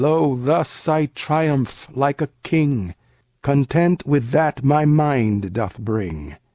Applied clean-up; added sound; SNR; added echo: none; none; none; none.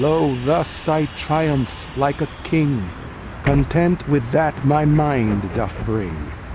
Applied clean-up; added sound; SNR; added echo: none; Bus; 11 dB; none.